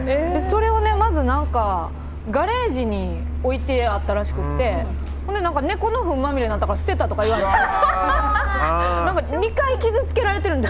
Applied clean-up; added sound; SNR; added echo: none; Truck; 3 dB; none.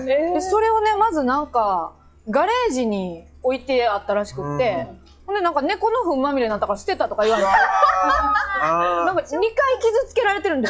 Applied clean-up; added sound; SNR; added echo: classical method log-MMSE.